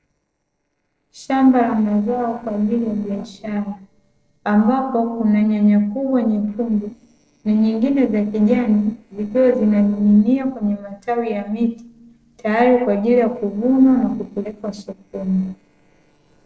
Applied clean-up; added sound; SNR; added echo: neural separator model SepFormer DNS4.